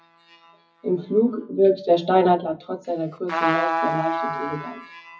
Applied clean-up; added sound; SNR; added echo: classical method WPE with log-MMSE.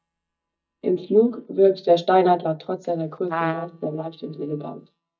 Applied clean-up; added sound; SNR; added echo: neural mask model DeepFilterNet 3.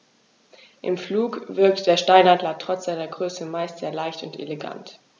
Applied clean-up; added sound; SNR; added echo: none; none; none; none.